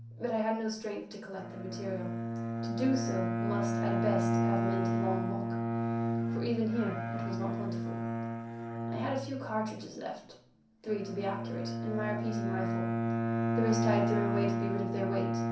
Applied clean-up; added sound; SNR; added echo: none; Bowed string instrument; -3 dB; reverberation time 0.6 s.